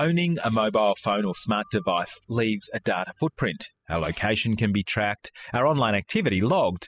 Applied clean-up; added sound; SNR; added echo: classical method spectral subtraction.